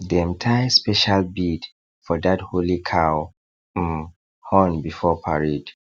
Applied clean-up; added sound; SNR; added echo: none; none; none; none.